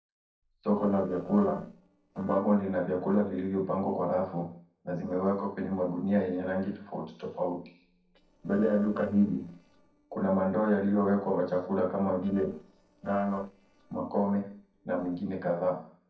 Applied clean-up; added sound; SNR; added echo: neural separator model SepFormer DNS4.